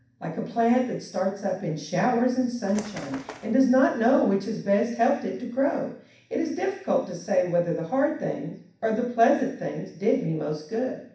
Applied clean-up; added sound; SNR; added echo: none; Bird; 15 dB; reverberation time 0.6 s.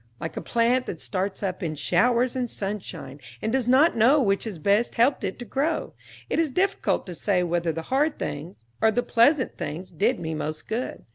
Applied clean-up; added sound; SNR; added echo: none; none; none; none.